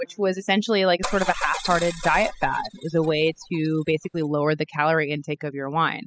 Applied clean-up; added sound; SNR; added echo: classical method spectral subtraction.